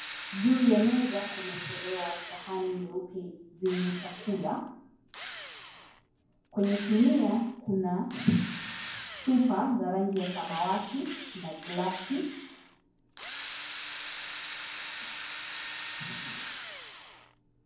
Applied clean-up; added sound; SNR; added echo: none; Drill; 11 dB; reverberation time 0.9 s.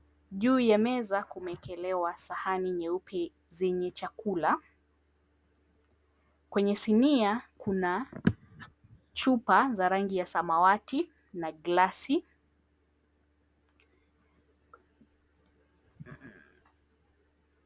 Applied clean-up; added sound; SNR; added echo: none; none; none; none.